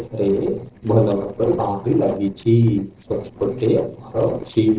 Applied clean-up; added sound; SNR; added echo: neural separator model SepFormer DNS4.